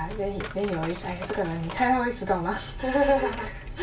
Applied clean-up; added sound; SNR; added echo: none; Coin (dropping); 16 dB; reverberation time 0.1 s.